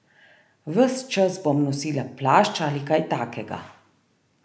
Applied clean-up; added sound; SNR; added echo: none; none; none; none.